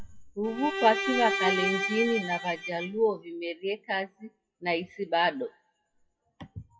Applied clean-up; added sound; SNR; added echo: classical method WPE with log-MMSE.